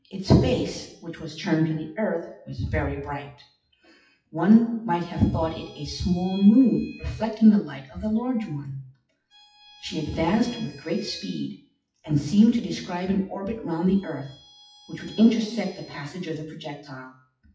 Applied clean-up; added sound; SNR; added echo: classical method WPE with log-MMSE.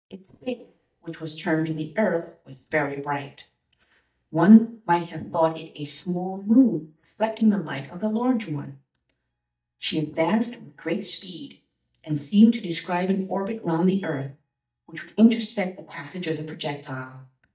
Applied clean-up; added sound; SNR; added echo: neural mask model DeepFilterNet 3.